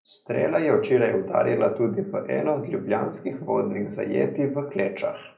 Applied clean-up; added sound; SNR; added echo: none; none; none; reverberation time 0.5 s.